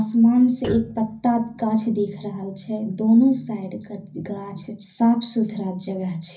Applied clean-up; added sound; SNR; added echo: none; Thump, thud; 20 dB; reverberation time 0.4 s.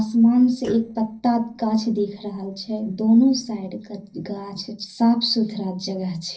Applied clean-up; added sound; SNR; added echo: neural separator model SepFormer DNS4.